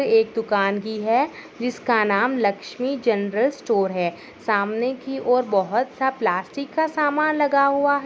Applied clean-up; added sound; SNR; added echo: none; none; none; none.